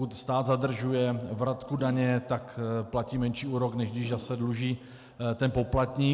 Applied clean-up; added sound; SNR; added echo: none; Fart; 14 dB; none.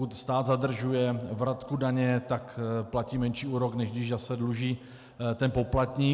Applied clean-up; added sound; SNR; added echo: none; none; none; none.